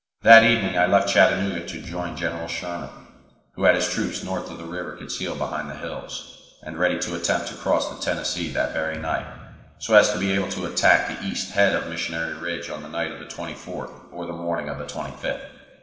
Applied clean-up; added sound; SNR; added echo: none; Thump, thud; 19 dB; reverberation time 1.4 s.